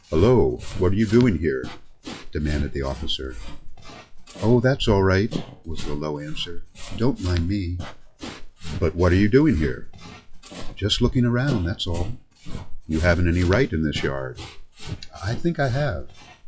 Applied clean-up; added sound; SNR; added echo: classical method log-MMSE.